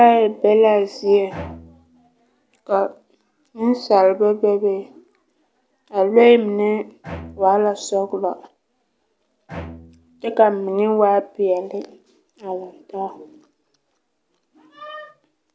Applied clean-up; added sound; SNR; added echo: none; Bowed string instrument; 19 dB; none.